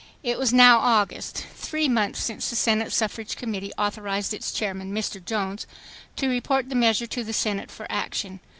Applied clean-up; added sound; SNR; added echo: none; none; none; none.